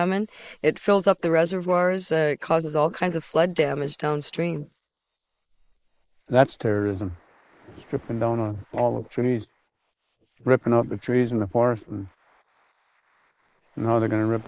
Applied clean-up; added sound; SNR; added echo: neural mask model Resemble Enhance denoiser.